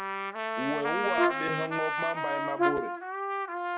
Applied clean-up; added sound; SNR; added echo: none; Brass instrument + Trumpet; -4 dB; none.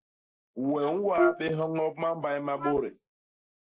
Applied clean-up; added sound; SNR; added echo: neural mask model Resemble Enhance denoiser.